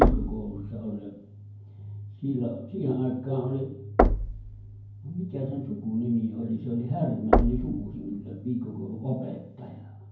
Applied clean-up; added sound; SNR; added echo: none; Knock; -2 dB; reverberation time 0.9 s.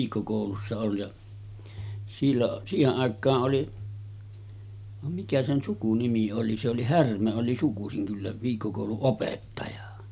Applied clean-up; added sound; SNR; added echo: none; none; none; none.